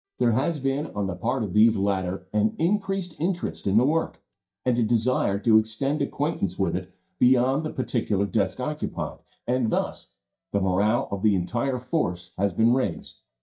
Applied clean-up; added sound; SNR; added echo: neural mask model DeepFilterNet 3.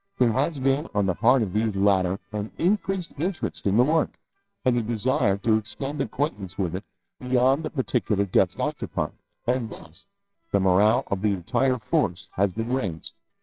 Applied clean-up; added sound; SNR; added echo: neural separator model SepFormer WHAMR!.